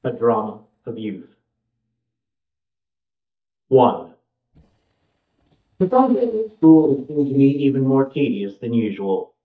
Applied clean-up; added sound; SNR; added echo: neural mask model DeepFilterNet 3.